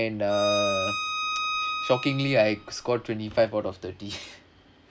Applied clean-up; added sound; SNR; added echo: none; Bowed string instrument; 4 dB; none.